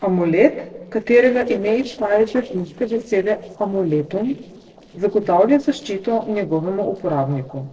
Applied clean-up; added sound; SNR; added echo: neural separator model SepFormer DNS4.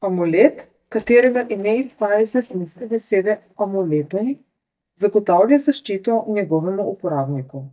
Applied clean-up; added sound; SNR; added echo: neural mask model DeepFilterNet 3.